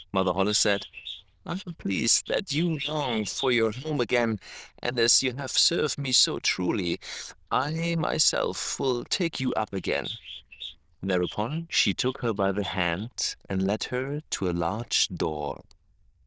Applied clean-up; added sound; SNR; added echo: neural diffusion model UNIVERSE++.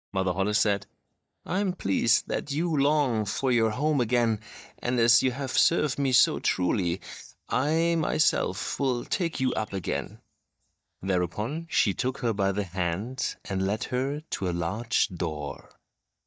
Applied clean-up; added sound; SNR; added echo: neural mask model DeepFilterNet 3.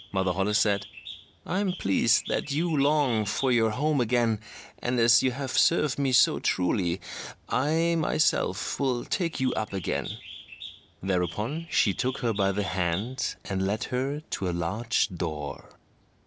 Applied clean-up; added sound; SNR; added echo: none; Bird; 17 dB; none.